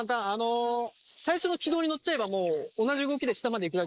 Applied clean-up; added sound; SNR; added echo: neural mask model Resemble Enhance denoiser.